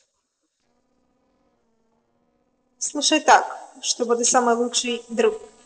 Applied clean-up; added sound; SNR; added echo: neural separator model SepFormer DNS4.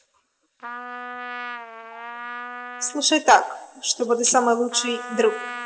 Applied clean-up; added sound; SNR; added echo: none; Trumpet; 12 dB; reverberation time 2.1 s.